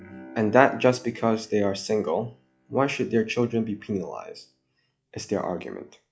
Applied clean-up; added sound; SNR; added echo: classical method log-MMSE.